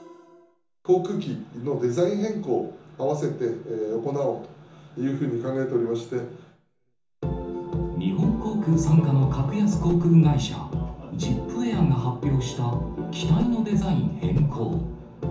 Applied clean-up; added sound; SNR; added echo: none; Whoosh, swoosh, swish; 14 dB; reverberation time 0.7 s.